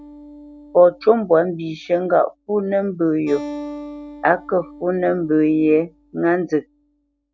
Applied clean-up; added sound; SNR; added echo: none; Acoustic guitar; 18 dB; none.